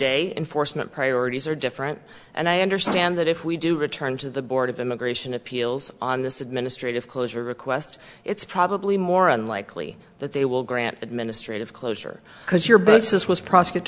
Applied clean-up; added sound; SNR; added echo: none; none; none; none.